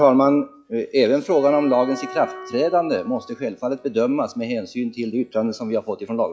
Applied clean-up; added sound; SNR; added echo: classical method log-MMSE.